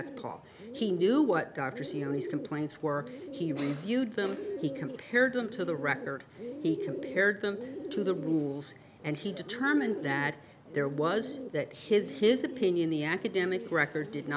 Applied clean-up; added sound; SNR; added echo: none; Bird; 10 dB; none.